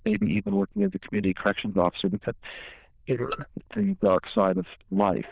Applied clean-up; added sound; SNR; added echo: neural diffusion model UNIVERSE++.